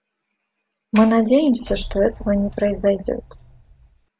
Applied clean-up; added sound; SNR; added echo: none; Sliding door; 14 dB; none.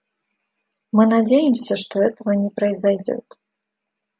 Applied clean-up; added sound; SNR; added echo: none; none; none; none.